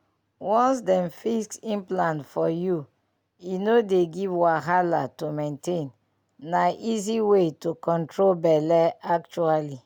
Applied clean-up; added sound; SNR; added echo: none; none; none; none.